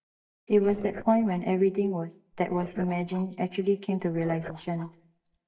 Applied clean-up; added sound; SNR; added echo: neural mask model DeepFilterNet 3.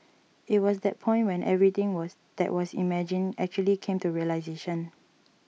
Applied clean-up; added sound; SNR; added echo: none; none; none; none.